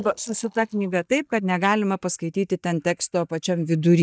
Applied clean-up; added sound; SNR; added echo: neural mask model DeepFilterNet 3.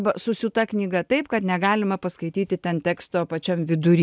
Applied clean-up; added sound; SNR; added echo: none; none; none; none.